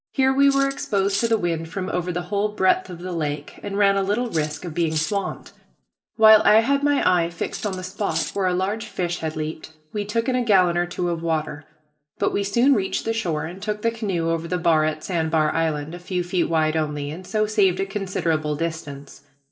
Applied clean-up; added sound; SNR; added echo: none; Cutlery, silverware; 11 dB; reverberation time 0.4 s.